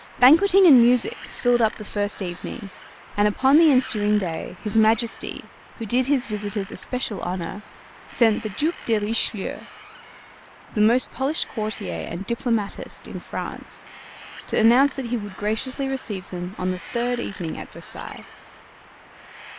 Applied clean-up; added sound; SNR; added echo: none; Wind; 19 dB; none.